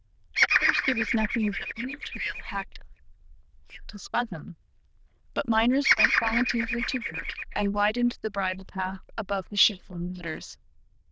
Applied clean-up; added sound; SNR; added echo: neural diffusion model UNIVERSE++.